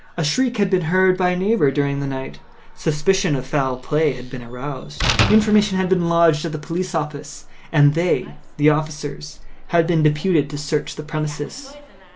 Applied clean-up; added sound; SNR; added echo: none; Slam; 10 dB; none.